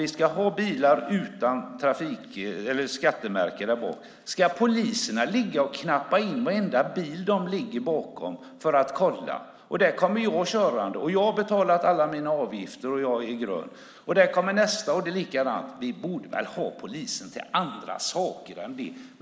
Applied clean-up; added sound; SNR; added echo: none; none; none; none.